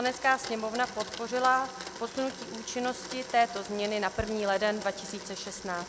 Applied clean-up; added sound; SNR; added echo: none; Domestic sounds, home sounds; 12 dB; none.